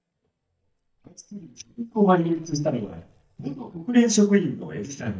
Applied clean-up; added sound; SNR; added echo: neural mask model DeepFilterNet 3.